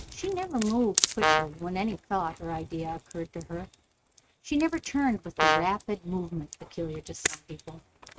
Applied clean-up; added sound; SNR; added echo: neural mask model RNNoise.